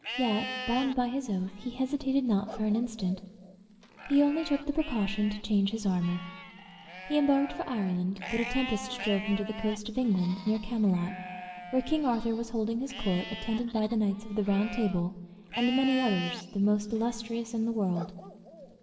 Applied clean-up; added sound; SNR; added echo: none; Livestock, farm animals, working animals; 13 dB; reverberation time 2.0 s.